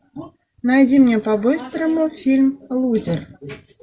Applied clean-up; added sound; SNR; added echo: none; none; none; none.